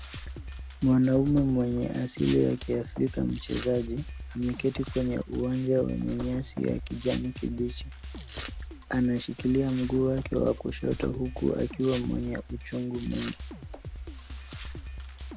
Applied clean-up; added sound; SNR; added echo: none; Domestic sounds, home sounds + Drum kit; 11 dB; none.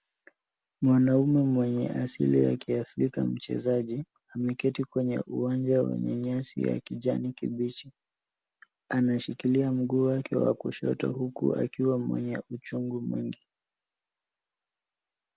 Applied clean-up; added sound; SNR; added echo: none; none; none; none.